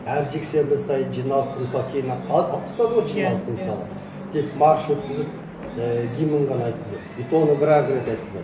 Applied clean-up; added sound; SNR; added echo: none; none; none; none.